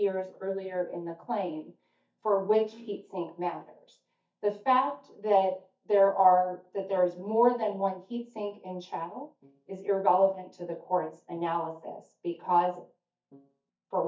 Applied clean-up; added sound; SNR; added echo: neural mask model DeepFilterNet 3.